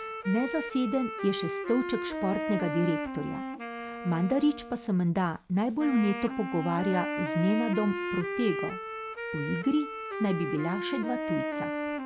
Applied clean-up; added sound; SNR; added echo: none; Wind instrument, woodwind instrument; 5 dB; none.